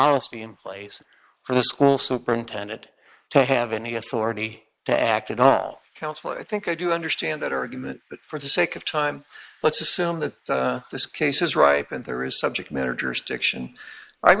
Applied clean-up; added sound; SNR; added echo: neural mask model Resemble Enhance denoiser.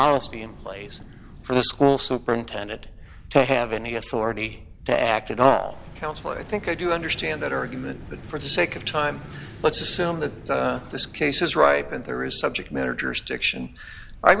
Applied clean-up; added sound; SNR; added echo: none; Wind + Vehicle; 16 dB; none.